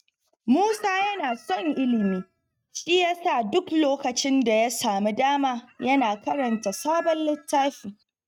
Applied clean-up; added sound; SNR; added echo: neural mask model RNNoise.